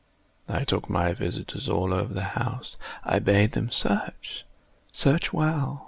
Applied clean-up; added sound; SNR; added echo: none; none; none; none.